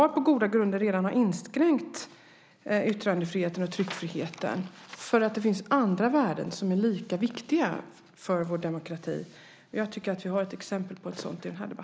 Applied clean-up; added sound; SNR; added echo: none; none; none; none.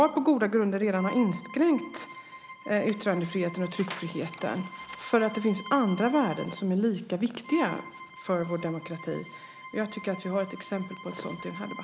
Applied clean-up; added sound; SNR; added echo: none; Bowed string instrument; 16 dB; none.